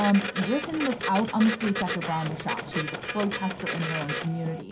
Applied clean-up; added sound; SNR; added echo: none; Printer; 4 dB; reverberation time 0.3 s.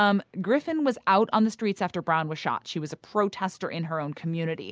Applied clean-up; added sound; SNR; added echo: none; none; none; none.